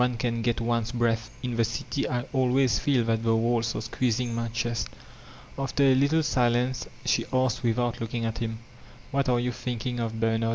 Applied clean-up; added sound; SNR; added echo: none; none; none; none.